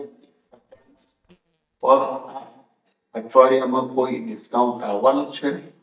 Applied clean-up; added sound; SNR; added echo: neural mask model DeepFilterNet 3.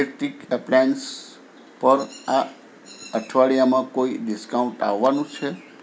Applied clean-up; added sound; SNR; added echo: none; none; none; none.